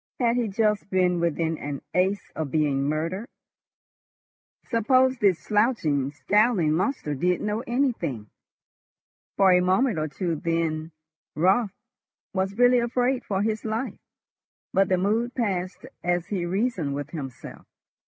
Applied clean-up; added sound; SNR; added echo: none; none; none; none.